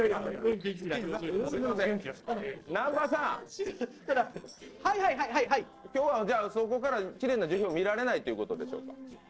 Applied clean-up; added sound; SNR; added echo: neural separator model SepFormer DNS4.